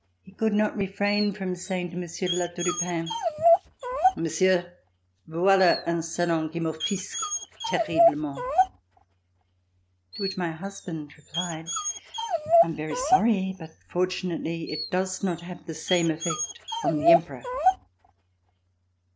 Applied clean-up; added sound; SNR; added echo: none; Dog; 0 dB; none.